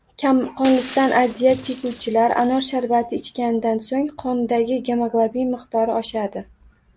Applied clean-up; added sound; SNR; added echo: none; Shatter; 17 dB; none.